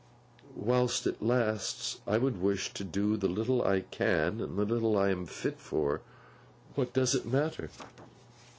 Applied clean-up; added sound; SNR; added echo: none; none; none; none.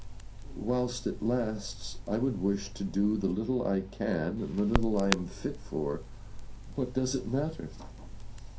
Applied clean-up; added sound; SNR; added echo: none; Crackle; 7 dB; reverberation time 0.3 s.